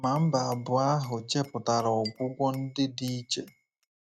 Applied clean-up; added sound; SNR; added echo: neural mask model RNNoise.